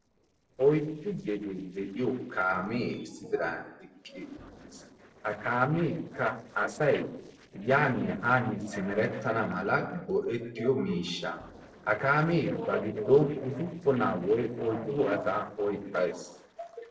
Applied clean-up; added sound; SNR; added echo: neural separator model SepFormer DNS4.